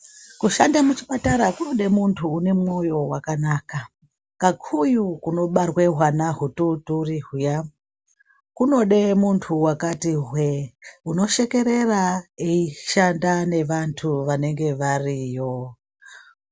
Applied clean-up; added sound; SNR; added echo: none; none; none; none.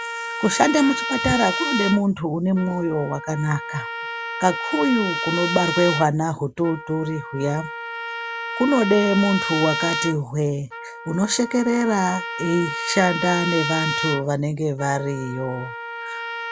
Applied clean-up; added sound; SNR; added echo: none; Trumpet; 6 dB; none.